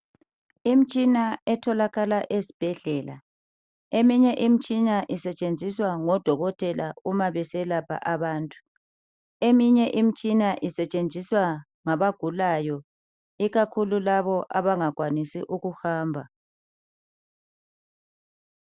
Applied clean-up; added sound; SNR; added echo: none; none; none; none.